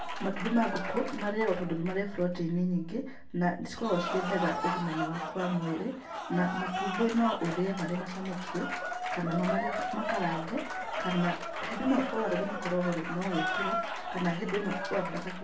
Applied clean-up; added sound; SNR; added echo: none; Applause / Cheering; 5 dB; reverberation time 0.3 s.